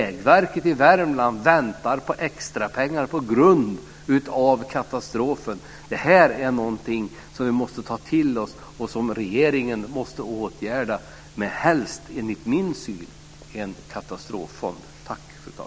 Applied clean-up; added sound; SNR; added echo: none; none; none; none.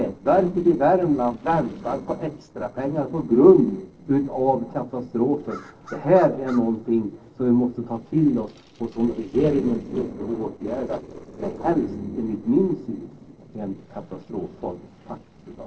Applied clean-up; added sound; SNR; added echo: neural separator model SepFormer DNS4.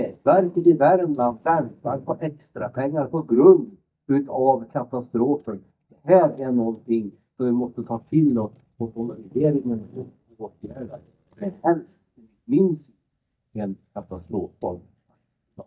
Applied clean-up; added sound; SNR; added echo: neural mask model DeepFilterNet 3.